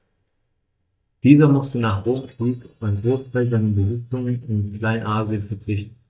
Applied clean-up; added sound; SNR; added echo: neural mask model DeepFilterNet 3.